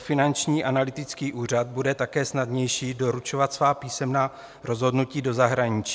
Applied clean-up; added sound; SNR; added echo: none; none; none; none.